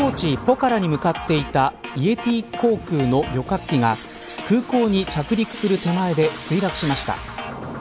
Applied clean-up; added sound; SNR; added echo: none; none; none; none.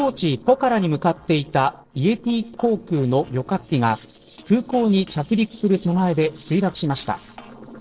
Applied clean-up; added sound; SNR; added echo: neural separator model SepFormer DNS4.